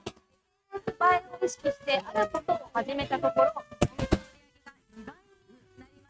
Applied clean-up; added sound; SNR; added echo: neural mask model RNNoise.